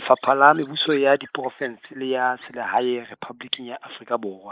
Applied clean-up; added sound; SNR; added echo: neural mask model Resemble Enhance denoiser.